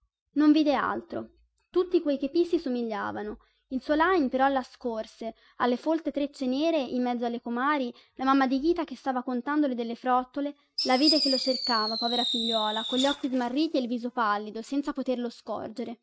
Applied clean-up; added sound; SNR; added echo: neural mask model RNNoise.